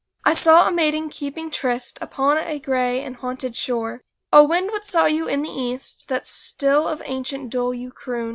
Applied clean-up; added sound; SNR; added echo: none; none; none; none.